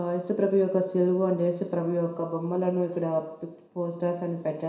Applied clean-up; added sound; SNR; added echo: none; none; none; reverberation time 0.7 s.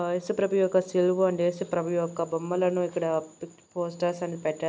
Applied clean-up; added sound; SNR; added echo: none; none; none; none.